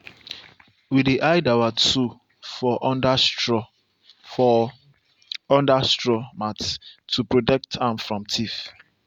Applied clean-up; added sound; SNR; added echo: none; none; none; none.